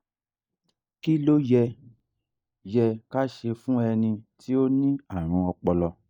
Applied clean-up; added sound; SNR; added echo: neural mask model DeepFilterNet 3.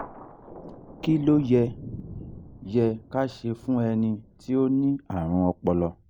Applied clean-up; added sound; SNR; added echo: none; Thunder; 18 dB; none.